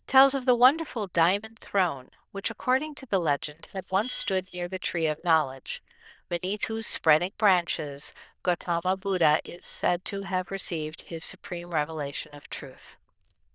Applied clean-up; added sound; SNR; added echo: neural diffusion model UNIVERSE++.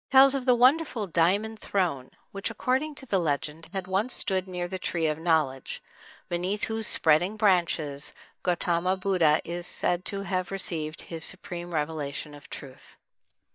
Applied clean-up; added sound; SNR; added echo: neural mask model DeepFilterNet 3.